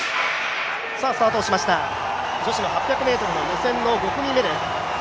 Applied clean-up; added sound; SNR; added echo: none; none; none; none.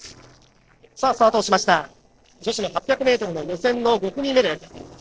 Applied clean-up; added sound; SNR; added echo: neural separator model SepFormer DNS4.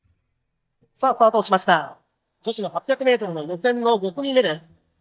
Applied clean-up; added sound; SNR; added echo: neural mask model DeepFilterNet 3.